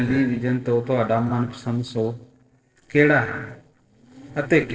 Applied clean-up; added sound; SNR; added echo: neural separator model SepFormer DNS4.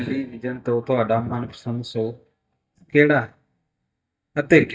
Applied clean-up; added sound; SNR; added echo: neural mask model DeepFilterNet 3.